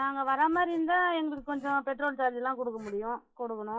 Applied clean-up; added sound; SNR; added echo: classical method WPE with log-MMSE.